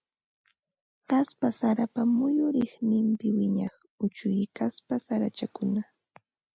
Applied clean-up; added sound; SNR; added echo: none; none; none; none.